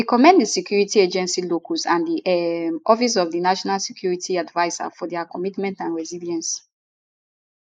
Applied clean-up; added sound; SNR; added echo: neural mask model Resemble Enhance denoiser.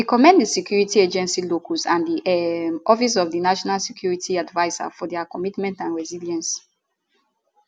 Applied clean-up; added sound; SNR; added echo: none; none; none; none.